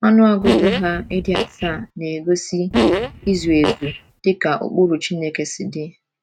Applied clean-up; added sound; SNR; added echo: neural mask model RNNoise.